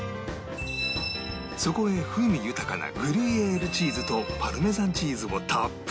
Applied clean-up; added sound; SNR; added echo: none; none; none; none.